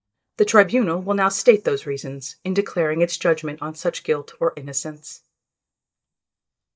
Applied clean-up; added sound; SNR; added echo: neural mask model DeepFilterNet 3.